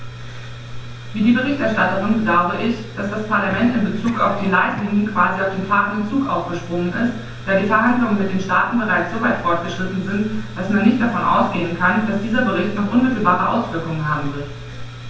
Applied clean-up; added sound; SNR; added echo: none; Cough; 20 dB; reverberation time 0.3 s.